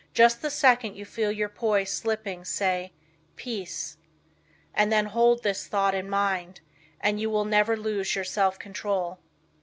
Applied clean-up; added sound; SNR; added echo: none; none; none; none.